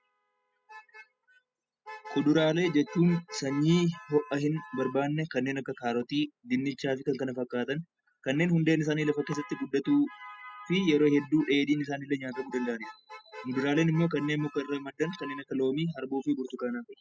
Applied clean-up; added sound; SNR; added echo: classical method spectral subtraction.